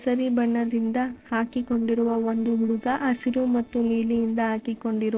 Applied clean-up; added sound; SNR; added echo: neural separator model SepFormer DNS4.